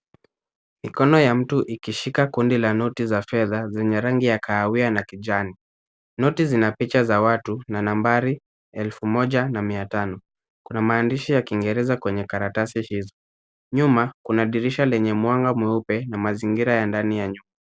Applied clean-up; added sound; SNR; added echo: none; none; none; none.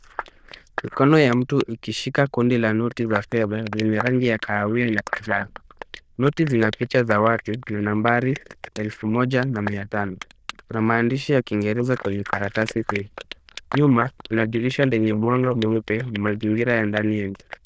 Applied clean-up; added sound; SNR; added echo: neural diffusion model UNIVERSE++.